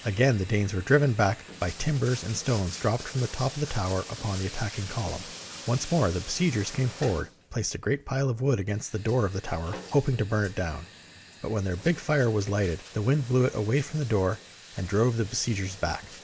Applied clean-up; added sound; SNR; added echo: none; Bathtub (filling or washing); 17 dB; none.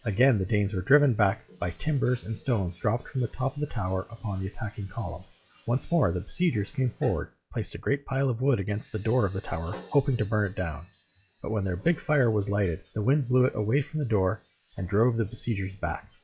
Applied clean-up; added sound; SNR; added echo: classical method log-MMSE.